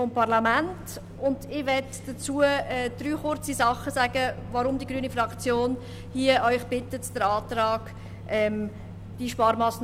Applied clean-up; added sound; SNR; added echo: none; Microwave oven; 13 dB; none.